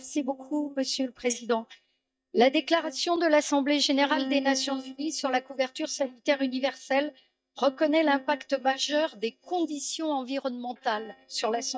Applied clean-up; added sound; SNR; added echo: neural mask model DeepFilterNet 3.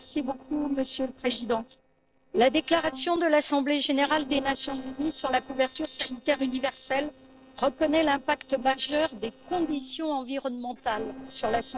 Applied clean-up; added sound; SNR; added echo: neural separator model SepFormer DNS4.